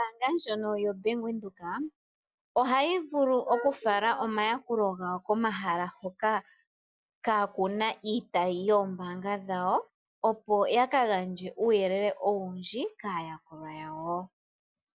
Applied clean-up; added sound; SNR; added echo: none; none; none; none.